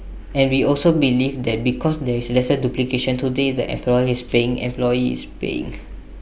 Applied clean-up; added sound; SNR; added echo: none; none; none; none.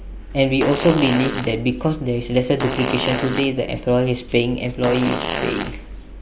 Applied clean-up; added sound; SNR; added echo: none; Fart; 7 dB; none.